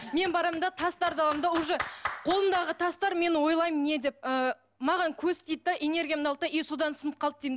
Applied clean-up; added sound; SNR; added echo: none; none; none; none.